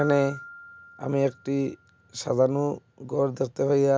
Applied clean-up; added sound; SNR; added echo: none; Piano; 19 dB; none.